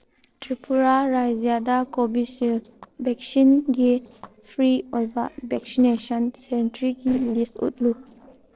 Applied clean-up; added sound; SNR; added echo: neural separator model SepFormer DNS4.